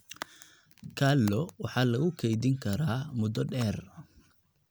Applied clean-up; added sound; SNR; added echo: none; none; none; none.